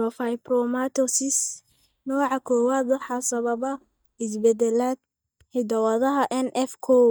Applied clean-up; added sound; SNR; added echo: neural mask model DeepFilterNet 3.